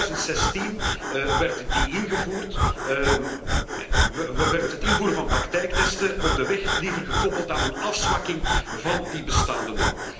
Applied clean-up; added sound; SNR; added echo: none; Breathing; -2 dB; reverberation time 0.8 s.